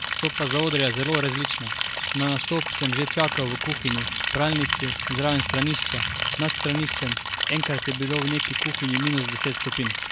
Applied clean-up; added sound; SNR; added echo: none; Liquid; 1 dB; none.